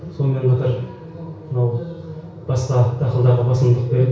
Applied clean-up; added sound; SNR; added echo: none; none; none; reverberation time 0.6 s.